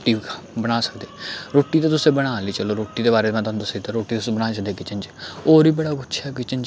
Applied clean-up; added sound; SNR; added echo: none; none; none; none.